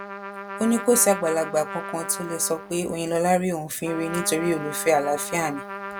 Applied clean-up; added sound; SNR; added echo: none; Trumpet; 11 dB; none.